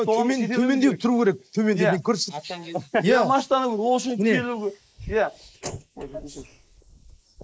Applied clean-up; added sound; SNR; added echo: neural mask model Resemble Enhance denoiser.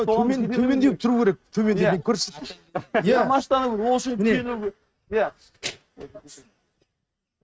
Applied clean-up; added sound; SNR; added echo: neural mask model RNNoise.